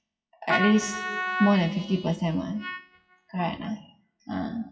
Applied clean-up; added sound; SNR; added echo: classical method WPE with log-MMSE.